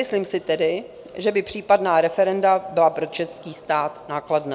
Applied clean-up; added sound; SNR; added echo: none; none; none; none.